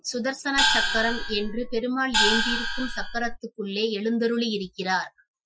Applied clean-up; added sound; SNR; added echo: classical method Wiener filter.